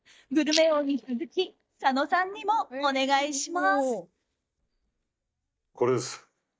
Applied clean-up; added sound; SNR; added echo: neural mask model DeepFilterNet 3.